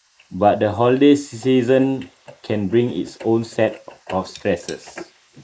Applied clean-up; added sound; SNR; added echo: neural mask model Resemble Enhance denoiser.